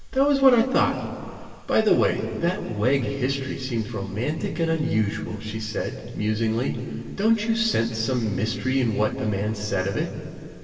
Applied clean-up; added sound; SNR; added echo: none; none; none; reverberation time 2.4 s.